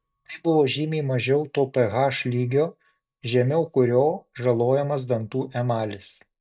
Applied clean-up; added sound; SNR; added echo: neural mask model DeepFilterNet 3.